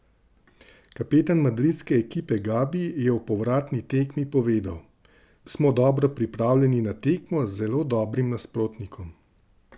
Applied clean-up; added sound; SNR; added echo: none; none; none; none.